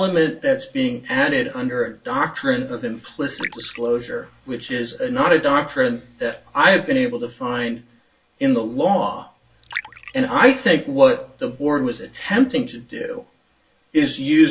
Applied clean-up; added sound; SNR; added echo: none; Liquid; 20 dB; reverberation time 0.2 s.